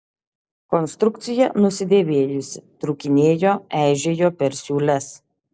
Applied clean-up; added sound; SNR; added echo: none; none; none; none.